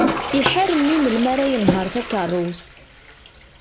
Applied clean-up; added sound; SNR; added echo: none; Toilet flush; 4 dB; none.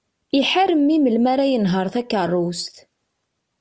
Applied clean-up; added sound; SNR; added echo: none; none; none; none.